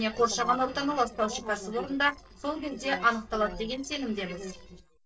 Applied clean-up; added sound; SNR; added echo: neural separator model SepFormer DNS4.